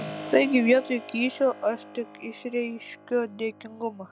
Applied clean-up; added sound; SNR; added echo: none; Keyboard (musical); 15 dB; none.